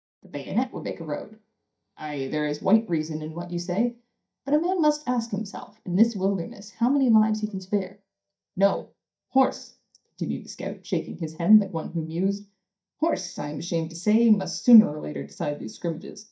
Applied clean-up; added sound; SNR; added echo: neural mask model DeepFilterNet 3.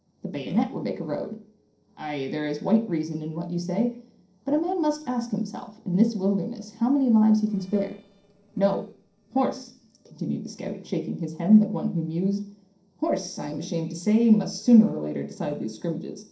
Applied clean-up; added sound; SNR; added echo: neural separator model SepFormer DNS4.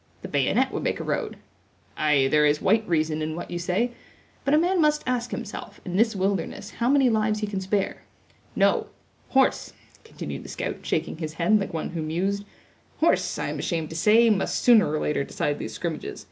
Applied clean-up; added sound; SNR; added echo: none; none; none; none.